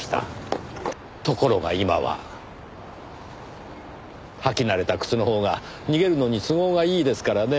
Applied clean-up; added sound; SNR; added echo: none; none; none; none.